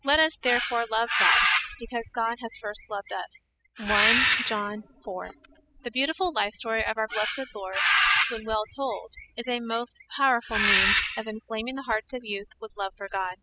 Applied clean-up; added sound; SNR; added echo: classical method spectral subtraction.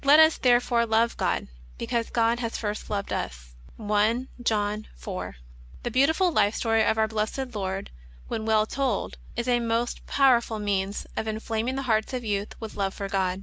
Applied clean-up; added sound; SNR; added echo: none; none; none; none.